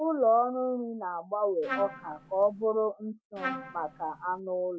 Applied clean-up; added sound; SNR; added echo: none; Trumpet; 9 dB; none.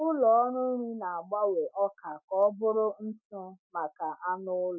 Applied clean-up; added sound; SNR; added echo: none; none; none; none.